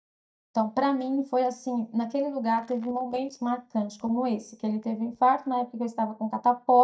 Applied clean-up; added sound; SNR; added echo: neural mask model DeepFilterNet 3.